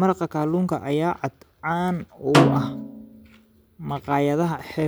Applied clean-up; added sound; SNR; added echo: none; Snare drum; 1 dB; none.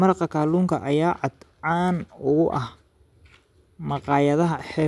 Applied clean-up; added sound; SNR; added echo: none; none; none; none.